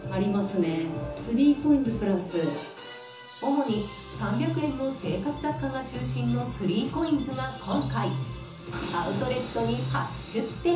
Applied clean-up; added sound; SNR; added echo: none; Bird; 19 dB; reverberation time 0.7 s.